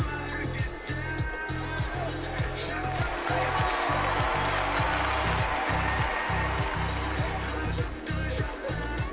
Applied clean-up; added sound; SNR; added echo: none; Applause / Crowd / Cheering; 1 dB; reverberation time 0.1 s.